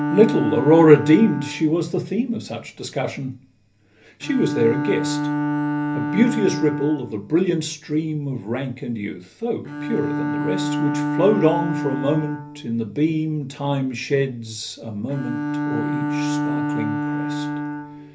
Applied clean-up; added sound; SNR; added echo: none; Bowed string instrument; 5 dB; reverberation time 0.3 s.